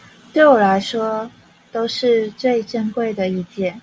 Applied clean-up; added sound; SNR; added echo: none; none; none; none.